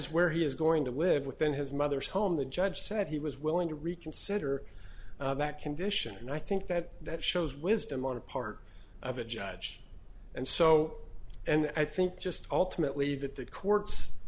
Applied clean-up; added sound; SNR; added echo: none; none; none; none.